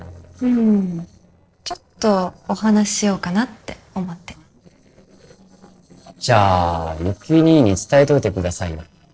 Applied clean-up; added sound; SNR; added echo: neural separator model SepFormer DNS4.